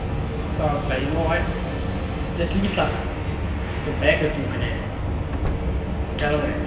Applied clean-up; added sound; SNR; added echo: none; Slam; 10 dB; reverberation time 1.0 s.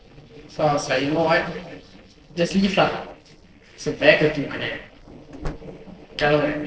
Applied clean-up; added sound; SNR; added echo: neural separator model SepFormer DNS4.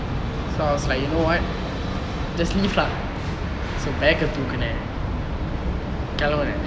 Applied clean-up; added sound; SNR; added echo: none; none; none; none.